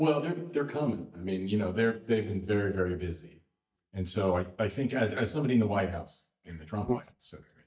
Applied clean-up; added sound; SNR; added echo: neural mask model DeepFilterNet 3.